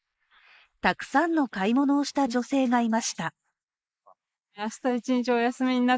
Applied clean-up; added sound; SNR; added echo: neural mask model Resemble Enhance denoiser.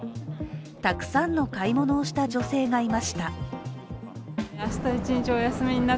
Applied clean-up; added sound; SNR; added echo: none; Snare drum; 14 dB; none.